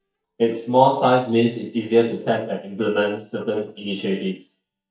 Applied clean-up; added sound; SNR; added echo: neural mask model DeepFilterNet 3.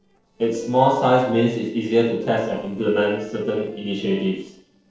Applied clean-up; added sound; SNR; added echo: neural separator model SepFormer DNS4.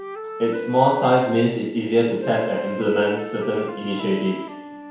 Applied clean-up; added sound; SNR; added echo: none; Wind instrument, woodwind instrument; 11 dB; reverberation time 1.0 s.